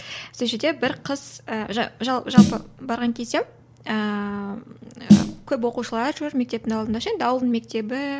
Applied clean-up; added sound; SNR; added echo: none; Snare drum; -4 dB; none.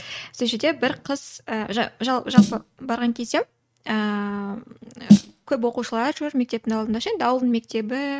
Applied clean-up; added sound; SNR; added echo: neural mask model RNNoise.